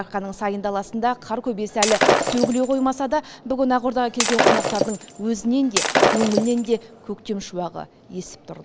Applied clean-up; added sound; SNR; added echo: none; Shatter; -2 dB; none.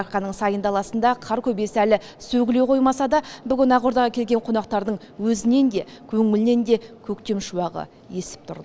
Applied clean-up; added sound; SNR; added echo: none; none; none; none.